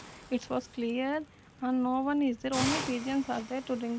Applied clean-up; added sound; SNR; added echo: none; Hiss; 10 dB; none.